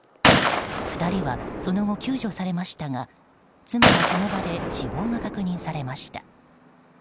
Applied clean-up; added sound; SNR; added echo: none; Gunshot, gunfire; -3 dB; none.